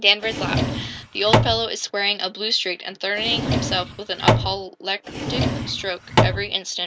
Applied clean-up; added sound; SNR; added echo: none; Drawer open or close; -2 dB; none.